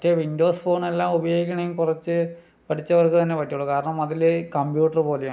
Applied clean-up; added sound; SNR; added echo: none; none; none; none.